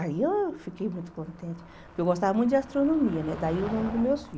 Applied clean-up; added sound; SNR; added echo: none; Motor vehicle (road); 15 dB; none.